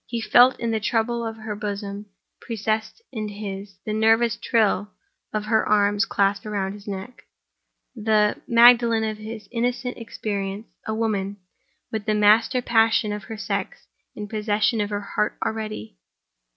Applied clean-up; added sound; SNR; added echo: none; none; none; none.